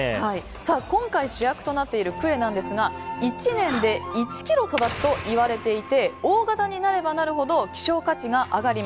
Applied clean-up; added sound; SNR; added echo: none; none; none; none.